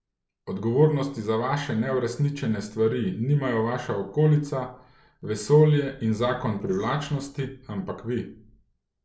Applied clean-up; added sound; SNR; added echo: neural separator model SepFormer DNS4.